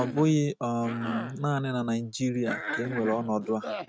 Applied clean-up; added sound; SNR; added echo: neural mask model RNNoise.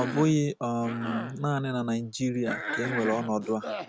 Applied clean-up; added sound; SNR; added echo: none; Cough; 8 dB; none.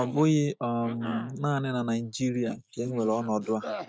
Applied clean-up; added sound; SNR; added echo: neural mask model Resemble Enhance denoiser.